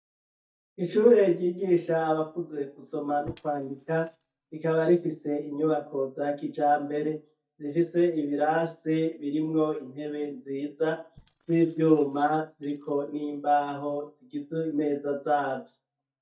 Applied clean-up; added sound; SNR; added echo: neural mask model DeepFilterNet 3.